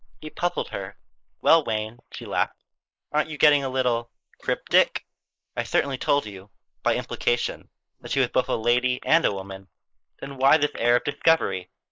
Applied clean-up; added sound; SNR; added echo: neural mask model Resemble Enhance denoiser.